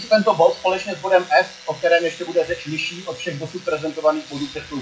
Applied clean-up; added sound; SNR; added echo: classical method WPE with log-MMSE.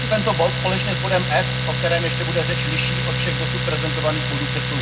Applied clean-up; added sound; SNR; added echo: none; Domestic sounds, home sounds; -2 dB; reverberation time 0.3 s.